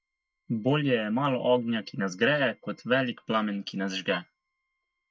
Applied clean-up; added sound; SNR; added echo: neural mask model DeepFilterNet 3.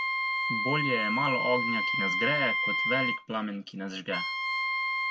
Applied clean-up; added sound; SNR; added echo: none; Wind instrument, woodwind instrument; -3 dB; none.